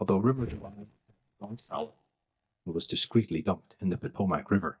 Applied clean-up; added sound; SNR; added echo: neural mask model DeepFilterNet 3.